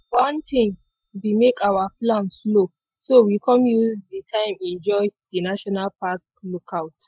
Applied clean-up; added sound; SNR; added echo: classical method Wiener filter.